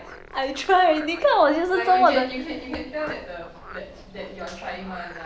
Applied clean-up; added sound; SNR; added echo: none; Frog; 19 dB; none.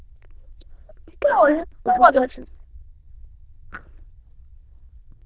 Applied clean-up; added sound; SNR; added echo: neural diffusion model UNIVERSE++.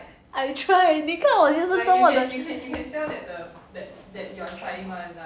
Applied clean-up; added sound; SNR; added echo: none; none; none; none.